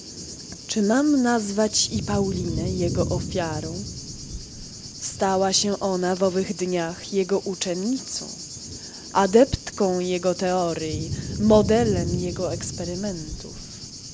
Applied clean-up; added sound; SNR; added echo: none; Thunder / Cricket; 9 dB; none.